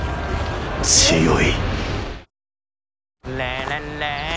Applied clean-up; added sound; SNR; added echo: none; none; none; none.